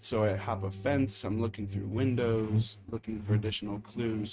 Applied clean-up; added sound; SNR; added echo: neural mask model RNNoise.